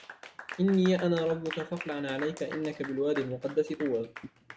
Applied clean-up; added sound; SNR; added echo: none; Applause / Clapping; 14 dB; none.